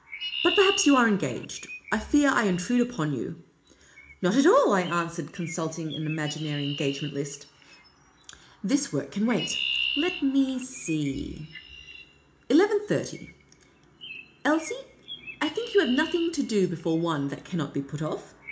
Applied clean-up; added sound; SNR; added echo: none; Chirp, tweet; 11 dB; reverberation time 0.4 s.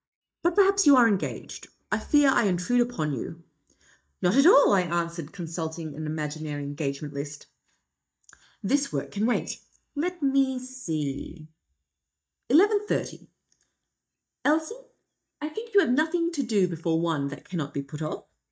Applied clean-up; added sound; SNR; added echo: neural mask model DeepFilterNet 3.